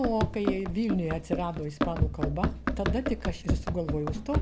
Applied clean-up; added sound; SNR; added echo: none; Run; -1 dB; none.